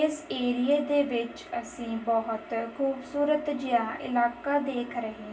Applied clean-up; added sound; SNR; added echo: none; none; none; reverberation time 0.3 s.